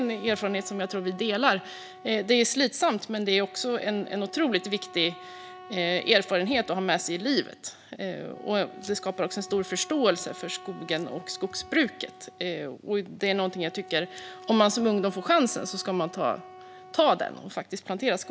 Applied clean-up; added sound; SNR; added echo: none; Wind instrument, woodwind instrument; 19 dB; none.